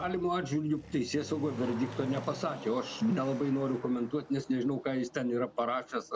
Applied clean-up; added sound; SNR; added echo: none; Motor vehicle (road); 15 dB; none.